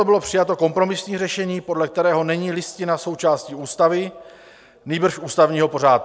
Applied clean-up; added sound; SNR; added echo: none; none; none; none.